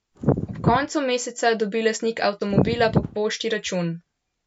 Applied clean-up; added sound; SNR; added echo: none; Wind; 0 dB; none.